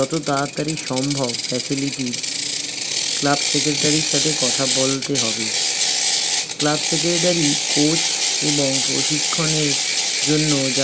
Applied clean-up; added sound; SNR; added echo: none; Ratchet, pawl; -2 dB; none.